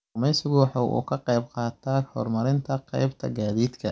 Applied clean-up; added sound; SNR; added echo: none; none; none; none.